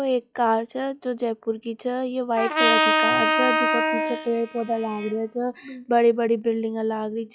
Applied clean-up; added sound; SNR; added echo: classical method log-MMSE.